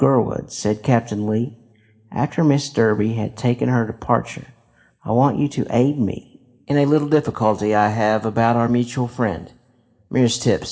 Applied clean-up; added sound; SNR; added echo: none; none; none; reverberation time 0.8 s.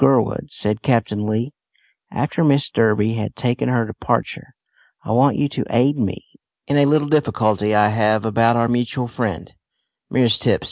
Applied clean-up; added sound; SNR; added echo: none; none; none; none.